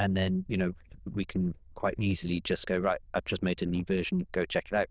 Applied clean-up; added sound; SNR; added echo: neural diffusion model UNIVERSE++.